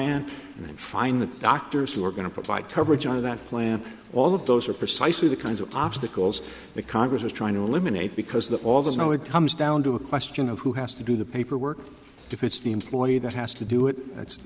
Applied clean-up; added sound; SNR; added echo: none; Hi-hat; 17 dB; none.